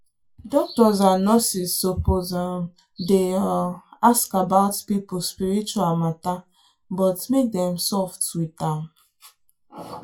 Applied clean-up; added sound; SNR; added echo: none; none; none; reverberation time 0.2 s.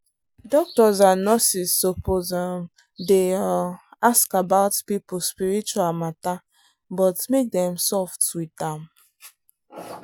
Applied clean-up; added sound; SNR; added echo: none; none; none; none.